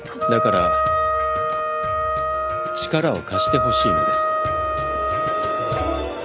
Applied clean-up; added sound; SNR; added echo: none; Wind instrument, woodwind instrument; -4 dB; none.